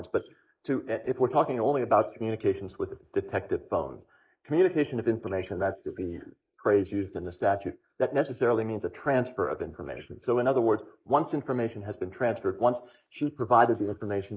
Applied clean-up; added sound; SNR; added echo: neural mask model Resemble Enhance denoiser.